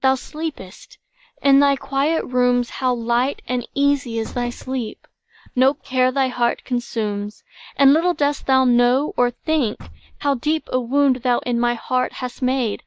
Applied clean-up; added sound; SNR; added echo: neural mask model DeepFilterNet 3.